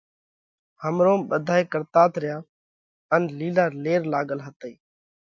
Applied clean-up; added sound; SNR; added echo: none; none; none; none.